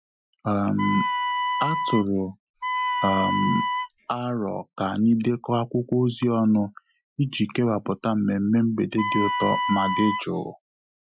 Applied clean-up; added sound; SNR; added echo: classical method Wiener filter.